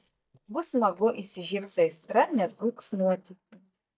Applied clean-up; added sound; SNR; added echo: neural mask model DeepFilterNet 3.